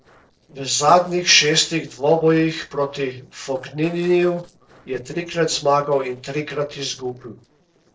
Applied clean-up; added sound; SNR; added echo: neural separator model SepFormer DNS4.